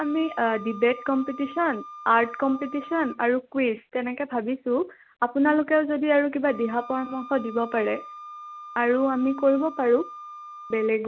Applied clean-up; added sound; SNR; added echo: none; Wind instrument, woodwind instrument; 17 dB; none.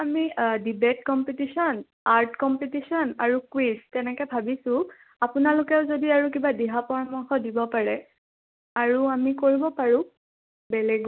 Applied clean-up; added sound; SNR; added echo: none; none; none; none.